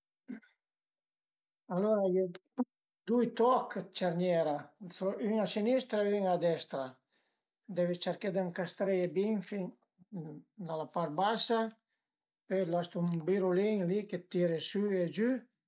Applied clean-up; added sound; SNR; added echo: none; none; none; none.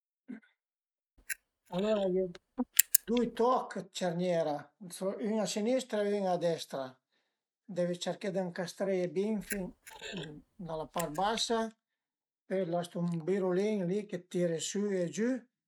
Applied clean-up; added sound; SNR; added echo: neural mask model RNNoise.